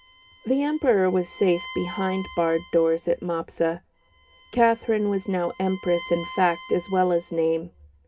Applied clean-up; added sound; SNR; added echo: none; Bowed string instrument; 19 dB; reverberation time 0.3 s.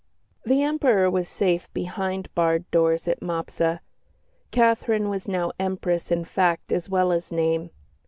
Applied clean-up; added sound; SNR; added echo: none; none; none; none.